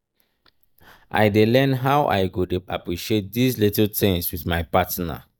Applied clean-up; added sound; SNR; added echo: neural mask model DeepFilterNet 3.